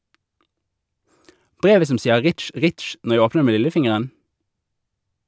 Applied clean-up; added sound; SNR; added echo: none; none; none; none.